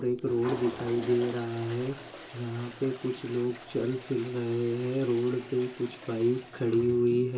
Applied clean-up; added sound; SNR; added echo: none; Toilet flush; 14 dB; reverberation time 0.2 s.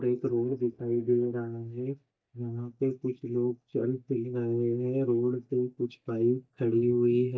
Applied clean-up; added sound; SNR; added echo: neural mask model DeepFilterNet 3.